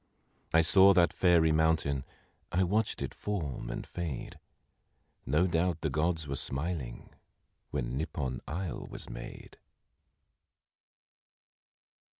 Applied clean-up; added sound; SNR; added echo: none; none; none; none.